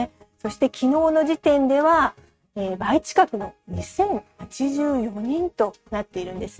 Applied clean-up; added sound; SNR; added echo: neural mask model RNNoise.